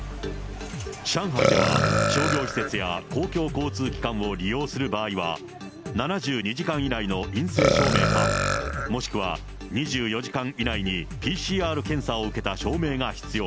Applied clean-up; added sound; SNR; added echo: none; Burping, eructation; -2 dB; none.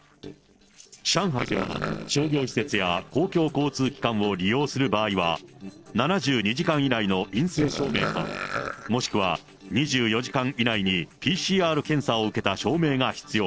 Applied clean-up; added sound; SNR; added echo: neural separator model SepFormer DNS4.